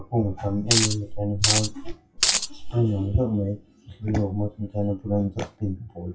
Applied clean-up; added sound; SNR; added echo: classical method WPE with log-MMSE.